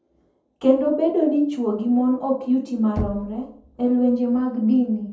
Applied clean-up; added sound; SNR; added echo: none; Knock; 18 dB; reverberation time 0.5 s.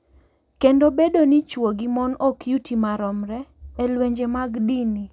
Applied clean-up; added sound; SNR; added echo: none; none; none; none.